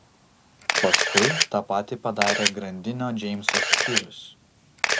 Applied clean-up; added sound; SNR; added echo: none; Camera; -3 dB; none.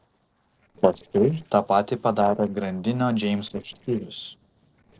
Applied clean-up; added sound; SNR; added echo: neural separator model SepFormer DNS4.